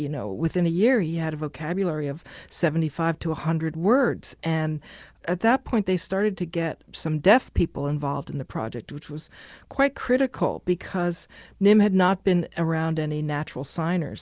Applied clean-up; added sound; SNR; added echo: none; none; none; none.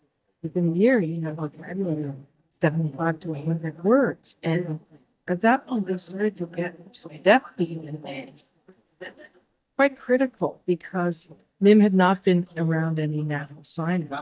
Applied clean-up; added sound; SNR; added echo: neural mask model DeepFilterNet 3.